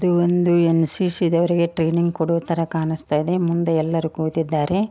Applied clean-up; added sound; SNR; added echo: none; none; none; none.